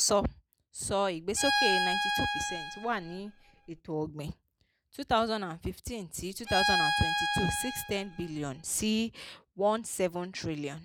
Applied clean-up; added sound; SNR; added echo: none; Bowed string instrument; -1 dB; none.